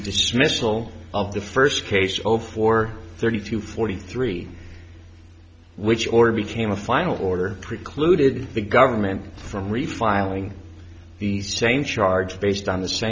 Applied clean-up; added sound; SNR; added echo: none; none; none; none.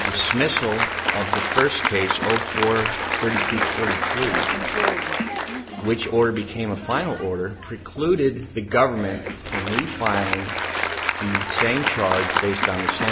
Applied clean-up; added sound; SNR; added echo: none; Applause; 1 dB; none.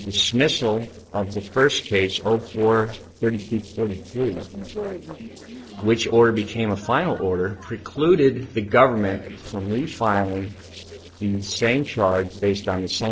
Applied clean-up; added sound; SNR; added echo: neural separator model SepFormer DNS4.